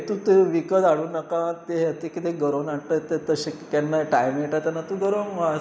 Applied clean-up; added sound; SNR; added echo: none; none; none; none.